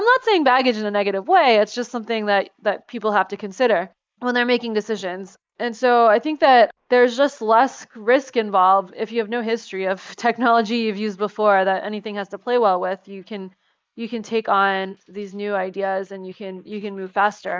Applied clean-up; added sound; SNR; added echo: neural mask model Resemble Enhance denoiser.